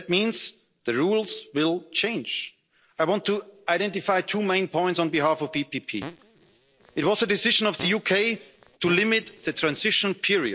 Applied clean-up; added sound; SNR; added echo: neural separator model SepFormer DNS4.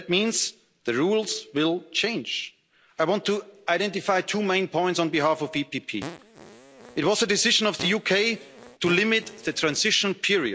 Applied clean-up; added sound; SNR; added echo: none; Fart; 16 dB; none.